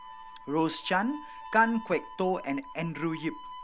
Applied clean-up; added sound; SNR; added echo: none; Harmonica; 14 dB; none.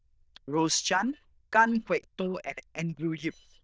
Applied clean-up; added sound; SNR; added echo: neural diffusion model UNIVERSE++.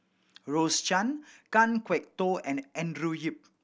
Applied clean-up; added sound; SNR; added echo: none; none; none; none.